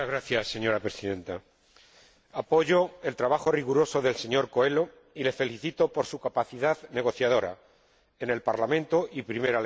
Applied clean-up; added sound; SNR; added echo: none; none; none; none.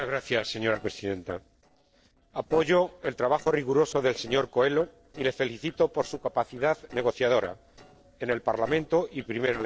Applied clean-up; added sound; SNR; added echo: neural separator model SepFormer DNS4.